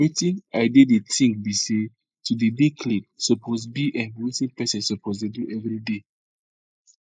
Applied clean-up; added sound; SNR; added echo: neural mask model Resemble Enhance denoiser.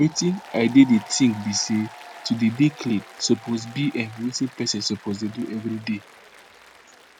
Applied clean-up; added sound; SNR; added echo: none; Applause; 20 dB; none.